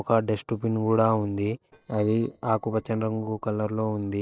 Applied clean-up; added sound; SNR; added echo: neural separator model SepFormer DNS4.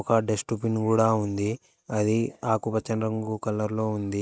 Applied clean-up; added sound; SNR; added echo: none; none; none; none.